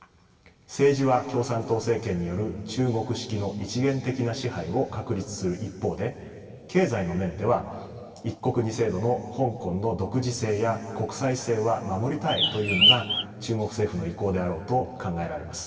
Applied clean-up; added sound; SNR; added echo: none; Bird; -4 dB; reverberation time 2.4 s.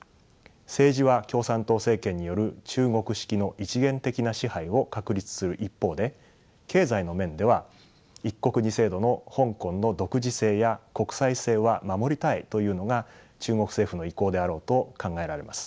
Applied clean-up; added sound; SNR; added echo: none; none; none; none.